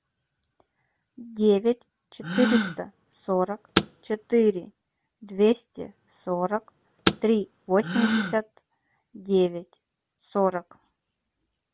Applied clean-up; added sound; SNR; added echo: none; Car + Gasp; 6 dB; none.